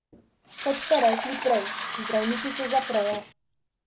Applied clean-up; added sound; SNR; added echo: none; Fill (with liquid); 3 dB; none.